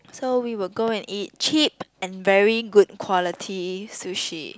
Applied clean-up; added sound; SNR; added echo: none; none; none; none.